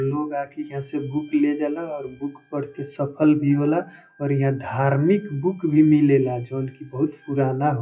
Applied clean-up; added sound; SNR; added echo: classical method WPE with log-MMSE.